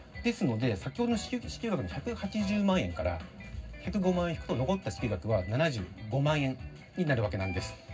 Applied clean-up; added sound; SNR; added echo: none; none; none; reverberation time 0.4 s.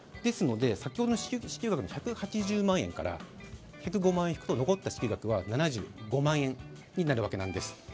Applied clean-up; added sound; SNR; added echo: none; none; none; none.